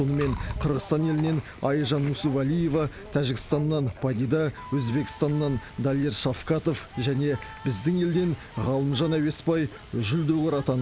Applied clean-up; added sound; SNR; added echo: none; Chewing, mastication; 16 dB; none.